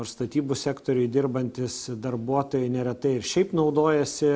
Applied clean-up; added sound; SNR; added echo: none; none; none; none.